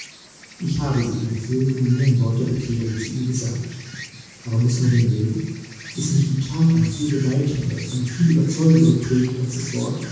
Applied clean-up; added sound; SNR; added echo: none; Insect; 19 dB; reverberation time 1.2 s.